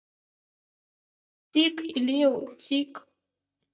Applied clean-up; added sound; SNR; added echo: neural mask model DeepFilterNet 3.